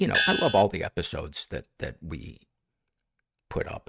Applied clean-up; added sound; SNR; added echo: neural mask model RNNoise.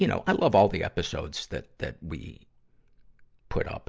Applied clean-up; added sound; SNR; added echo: none; none; none; none.